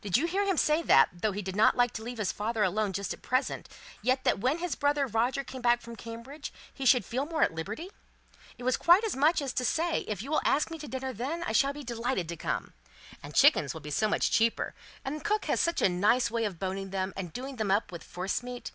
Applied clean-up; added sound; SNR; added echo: none; none; none; none.